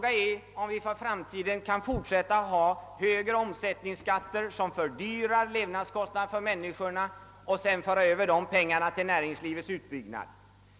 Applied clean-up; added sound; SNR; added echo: none; none; none; none.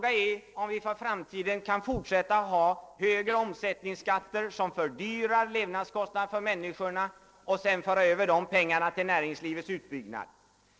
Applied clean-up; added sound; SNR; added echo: neural separator model SepFormer DNS4.